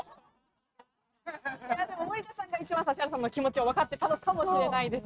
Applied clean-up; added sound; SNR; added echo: neural mask model RNNoise.